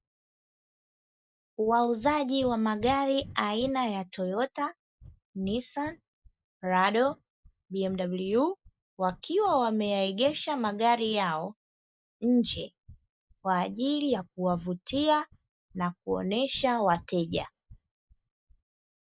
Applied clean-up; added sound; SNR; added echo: neural mask model DeepFilterNet 3.